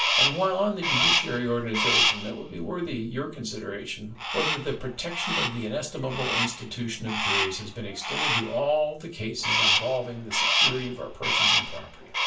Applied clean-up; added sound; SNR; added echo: none; Crow; -3 dB; reverberation time 0.3 s.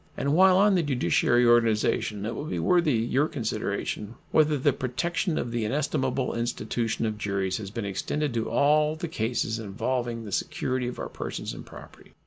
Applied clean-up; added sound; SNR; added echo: none; none; none; none.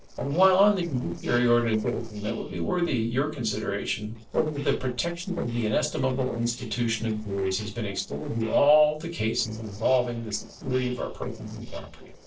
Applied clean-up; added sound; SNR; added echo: neural separator model SepFormer DNS4.